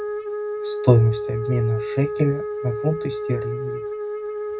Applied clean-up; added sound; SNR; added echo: none; Wind instrument, woodwind instrument; 4 dB; reverberation time 0.4 s.